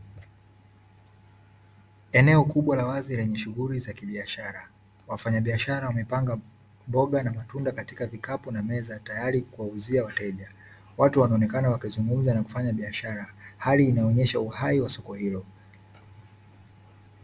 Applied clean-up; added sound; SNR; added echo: none; none; none; none.